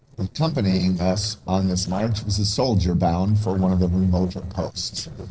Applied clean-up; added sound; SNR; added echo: neural separator model SepFormer DNS4.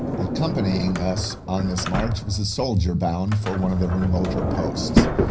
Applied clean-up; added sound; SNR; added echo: none; Sliding door; 2 dB; reverberation time 0.4 s.